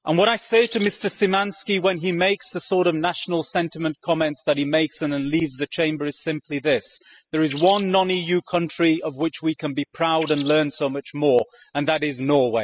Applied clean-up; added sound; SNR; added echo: classical method spectral subtraction.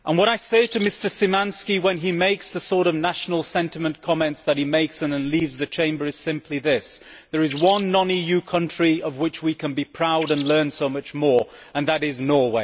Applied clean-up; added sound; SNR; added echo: none; Bird; 5 dB; none.